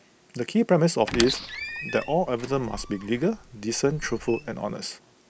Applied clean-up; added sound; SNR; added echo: none; Squeak; 10 dB; none.